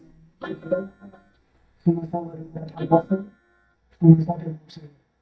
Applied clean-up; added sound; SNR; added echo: neural mask model DeepFilterNet 3.